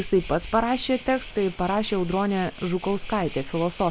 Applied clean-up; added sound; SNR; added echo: none; Waves, surf; 15 dB; none.